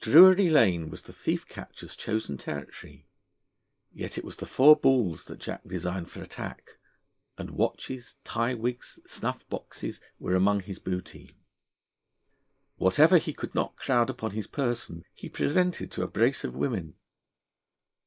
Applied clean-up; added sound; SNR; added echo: neural mask model Resemble Enhance denoiser.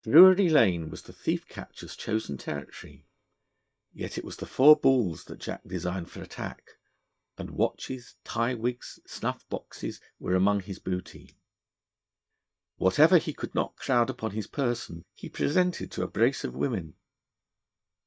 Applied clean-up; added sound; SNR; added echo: neural mask model DeepFilterNet 3.